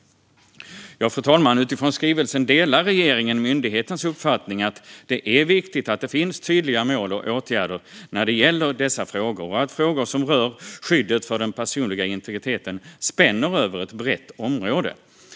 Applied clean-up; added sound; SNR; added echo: none; none; none; none.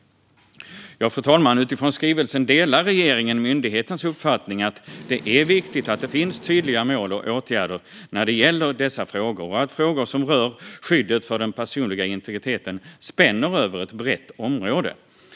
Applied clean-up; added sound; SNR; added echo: none; Wind; 16 dB; none.